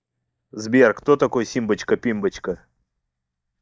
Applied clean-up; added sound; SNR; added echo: neural mask model DeepFilterNet 3.